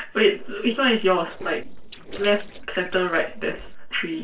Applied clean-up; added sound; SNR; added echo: neural separator model SepFormer DNS4.